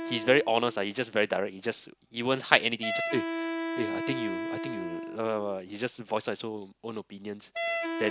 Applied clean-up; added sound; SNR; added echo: none; Wind instrument, woodwind instrument; 6 dB; none.